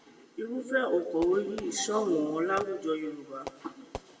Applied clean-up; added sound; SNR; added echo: none; Fireworks; 17 dB; reverberation time 1.1 s.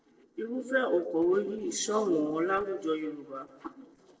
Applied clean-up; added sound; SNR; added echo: neural separator model SepFormer DNS4.